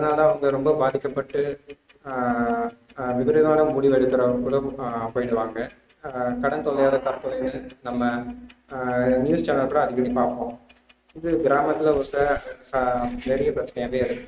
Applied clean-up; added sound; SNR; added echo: neural mask model RNNoise.